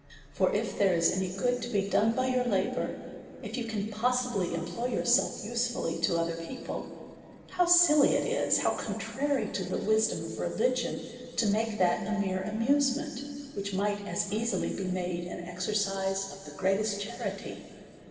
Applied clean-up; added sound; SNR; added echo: none; none; none; reverberation time 2.5 s.